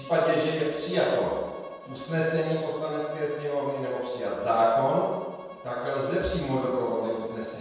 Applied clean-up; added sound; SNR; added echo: none; Bowed string instrument; 18 dB; reverberation time 1.2 s.